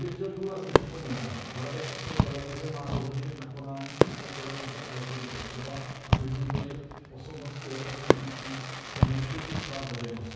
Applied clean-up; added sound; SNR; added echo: none; Fireworks; -5 dB; reverberation time 1.3 s.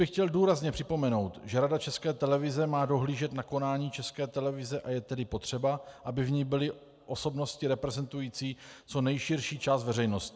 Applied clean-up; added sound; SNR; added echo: none; none; none; none.